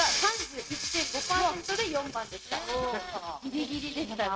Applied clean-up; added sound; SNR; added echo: neural mask model RNNoise.